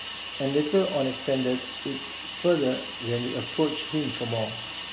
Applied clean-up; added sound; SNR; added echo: none; Hiss; 7 dB; none.